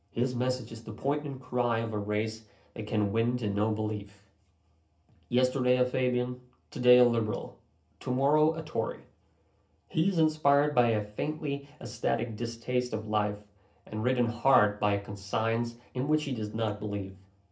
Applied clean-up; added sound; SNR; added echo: none; none; none; reverberation time 0.3 s.